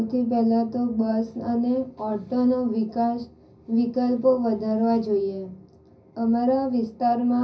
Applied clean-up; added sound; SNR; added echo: none; none; none; reverberation time 0.4 s.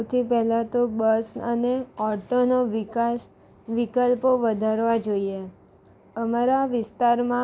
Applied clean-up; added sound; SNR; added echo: none; none; none; none.